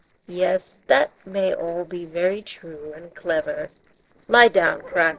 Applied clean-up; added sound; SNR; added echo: neural separator model SepFormer DNS4.